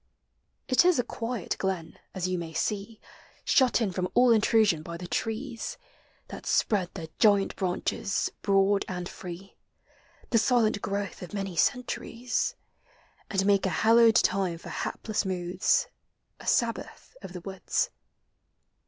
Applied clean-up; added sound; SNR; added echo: none; none; none; none.